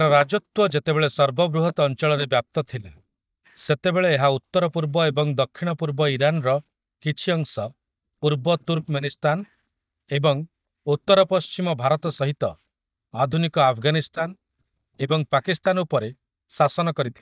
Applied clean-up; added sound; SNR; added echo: neural mask model DeepFilterNet 3.